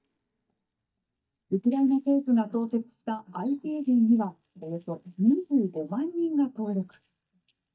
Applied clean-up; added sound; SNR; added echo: neural mask model DeepFilterNet 3.